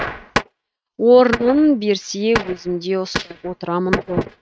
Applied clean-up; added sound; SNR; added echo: neural mask model RNNoise.